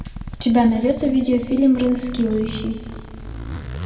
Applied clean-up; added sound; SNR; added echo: none; Zipper (clothing); 12 dB; reverberation time 1.6 s.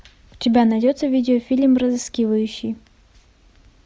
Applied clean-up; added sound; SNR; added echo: none; none; none; none.